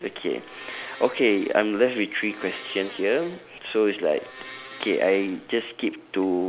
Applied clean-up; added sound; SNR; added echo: none; Domestic sounds, home sounds; 19 dB; none.